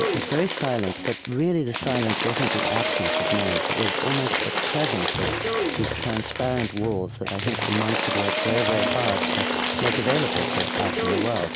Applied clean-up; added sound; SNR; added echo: none; Applause / Crowd / Cheering; -1 dB; none.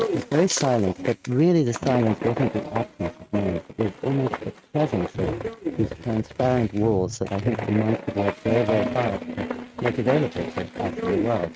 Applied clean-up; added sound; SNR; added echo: neural mask model RNNoise.